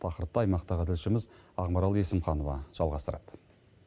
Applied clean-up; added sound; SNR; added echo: none; none; none; none.